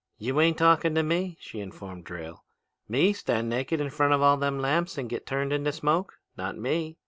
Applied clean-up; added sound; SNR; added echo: none; none; none; none.